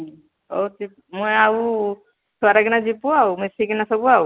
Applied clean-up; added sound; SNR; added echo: none; none; none; none.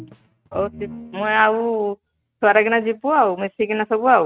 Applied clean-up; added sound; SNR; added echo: neural mask model RNNoise.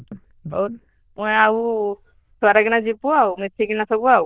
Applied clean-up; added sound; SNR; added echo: neural diffusion model UNIVERSE++.